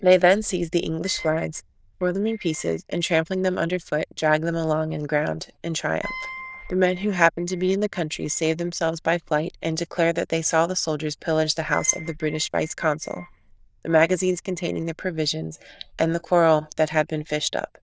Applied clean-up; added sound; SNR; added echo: neural diffusion model UNIVERSE++.